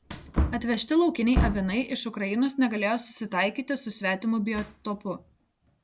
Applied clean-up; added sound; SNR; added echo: none; Wood; 6 dB; none.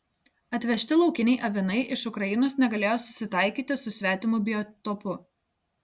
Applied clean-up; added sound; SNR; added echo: none; none; none; none.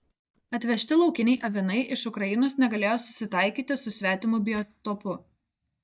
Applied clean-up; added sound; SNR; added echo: neural mask model DeepFilterNet 3.